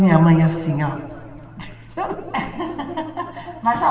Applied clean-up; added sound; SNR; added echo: none; none; none; reverberation time 2.5 s.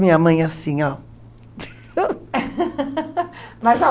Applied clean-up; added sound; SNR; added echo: none; none; none; none.